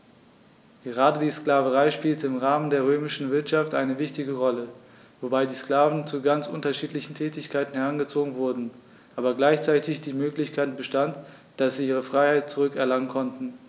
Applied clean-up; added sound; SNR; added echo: none; none; none; none.